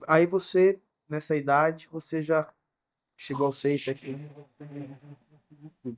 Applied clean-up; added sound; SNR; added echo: neural mask model DeepFilterNet 3.